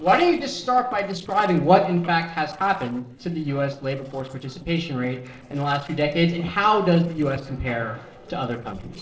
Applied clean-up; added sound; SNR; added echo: neural separator model SepFormer DNS4.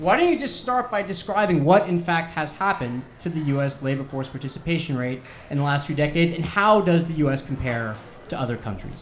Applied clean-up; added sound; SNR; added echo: none; none; none; none.